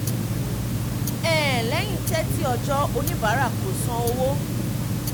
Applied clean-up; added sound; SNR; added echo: none; Tick-tock; -3 dB; none.